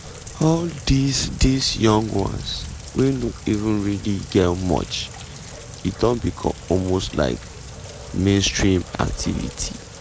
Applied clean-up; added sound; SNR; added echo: none; Rain; 14 dB; none.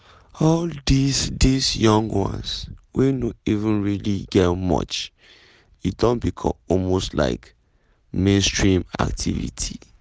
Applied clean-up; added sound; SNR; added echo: none; none; none; none.